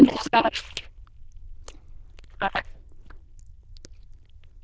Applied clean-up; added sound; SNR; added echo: neural diffusion model UNIVERSE++.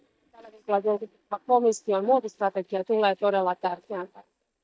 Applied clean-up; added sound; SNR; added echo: neural mask model DeepFilterNet 3.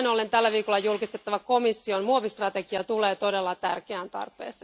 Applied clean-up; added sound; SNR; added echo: none; none; none; none.